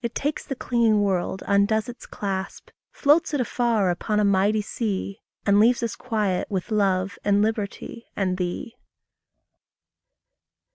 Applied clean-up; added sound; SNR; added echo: none; none; none; none.